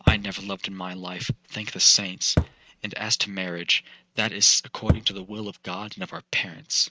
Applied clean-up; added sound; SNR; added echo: neural mask model RNNoise.